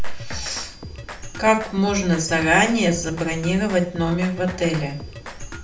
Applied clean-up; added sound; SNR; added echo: none; Drum kit; 13 dB; reverberation time 0.3 s.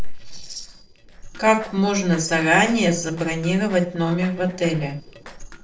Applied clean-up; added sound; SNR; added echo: neural separator model SepFormer DNS4.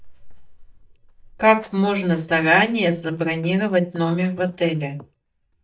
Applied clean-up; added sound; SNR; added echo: neural mask model DeepFilterNet 3.